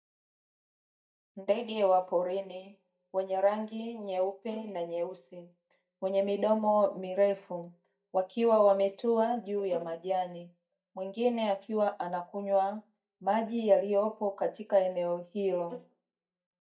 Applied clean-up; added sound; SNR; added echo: neural mask model DeepFilterNet 3.